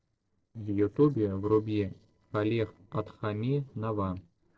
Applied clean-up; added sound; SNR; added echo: neural separator model SepFormer DNS4.